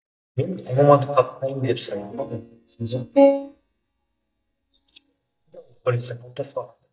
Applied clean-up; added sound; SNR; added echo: neural mask model DeepFilterNet 3.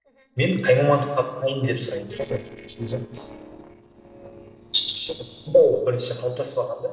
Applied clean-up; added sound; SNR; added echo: neural separator model SepFormer DNS4.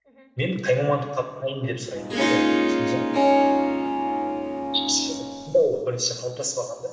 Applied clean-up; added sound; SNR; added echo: none; Harp; -4 dB; reverberation time 2.1 s.